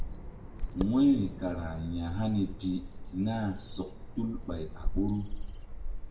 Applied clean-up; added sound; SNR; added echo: none; Bird vocalization, bird call, bird song; 5 dB; reverberation time 1.2 s.